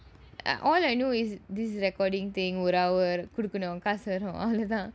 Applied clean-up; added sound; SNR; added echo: none; none; none; none.